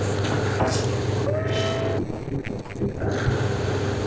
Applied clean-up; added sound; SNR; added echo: neural separator model SepFormer DNS4.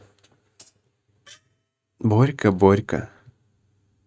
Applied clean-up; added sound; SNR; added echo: neural mask model RNNoise.